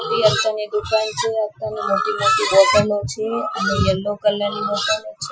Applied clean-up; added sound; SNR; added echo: classical method Wiener filter.